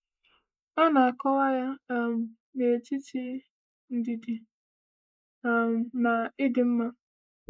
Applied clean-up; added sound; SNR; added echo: neural mask model Resemble Enhance denoiser.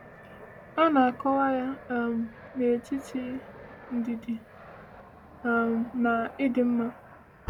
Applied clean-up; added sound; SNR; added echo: none; Fixed-wing aircraft, airplane; 18 dB; none.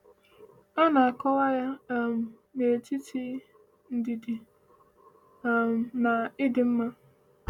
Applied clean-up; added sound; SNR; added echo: none; none; none; none.